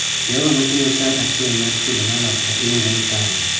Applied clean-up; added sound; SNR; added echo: none; Domestic sounds, home sounds; -2 dB; reverberation time 0.8 s.